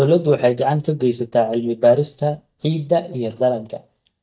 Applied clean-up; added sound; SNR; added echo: neural mask model DeepFilterNet 3.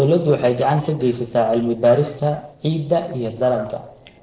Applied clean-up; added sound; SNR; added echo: neural separator model SepFormer DNS4.